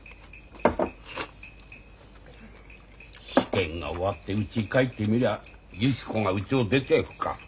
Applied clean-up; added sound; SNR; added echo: none; none; none; none.